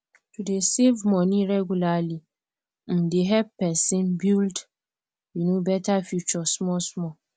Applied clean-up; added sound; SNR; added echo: none; none; none; none.